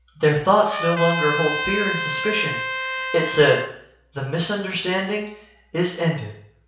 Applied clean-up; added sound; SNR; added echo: none; Trumpet; 4 dB; reverberation time 0.6 s.